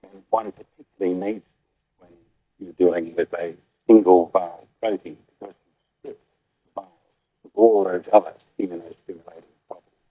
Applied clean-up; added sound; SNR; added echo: neural mask model DeepFilterNet 3.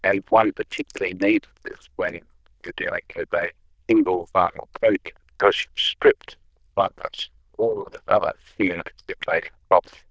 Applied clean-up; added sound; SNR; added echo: neural diffusion model UNIVERSE++.